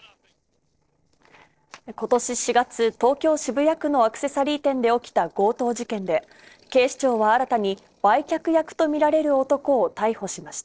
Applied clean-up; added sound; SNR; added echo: neural separator model SepFormer DNS4.